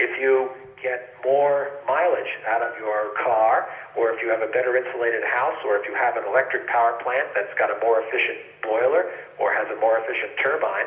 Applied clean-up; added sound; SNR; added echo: none; none; none; reverberation time 0.8 s.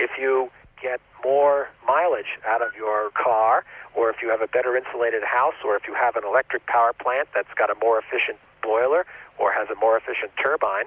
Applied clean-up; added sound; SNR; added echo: none; none; none; none.